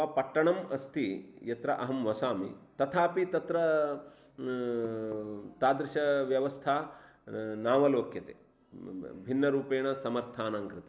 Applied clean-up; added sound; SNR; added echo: none; none; none; none.